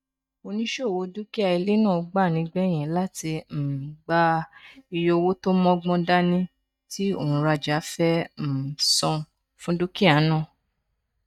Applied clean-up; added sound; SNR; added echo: neural mask model DeepFilterNet 3.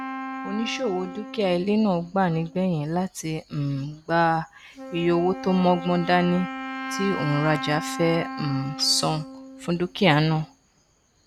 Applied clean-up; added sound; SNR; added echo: none; Wind instrument, woodwind instrument; 11 dB; none.